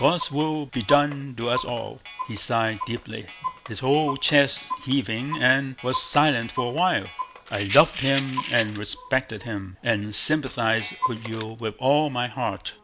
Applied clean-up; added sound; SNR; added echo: none; Rattle + Clock; 11 dB; none.